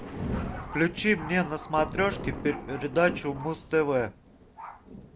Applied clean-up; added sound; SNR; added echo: none; Thunder; 9 dB; none.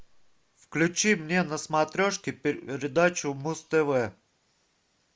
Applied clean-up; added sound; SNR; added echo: none; none; none; none.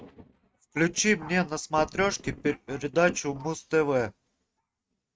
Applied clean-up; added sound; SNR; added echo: neural mask model RNNoise.